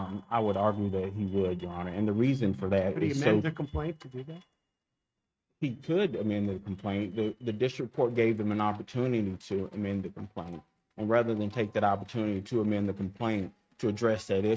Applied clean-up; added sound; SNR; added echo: neural mask model RNNoise.